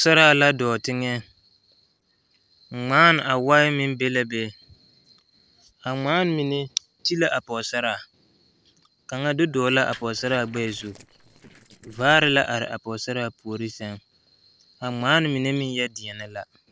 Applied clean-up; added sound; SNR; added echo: neural separator model SepFormer DNS4.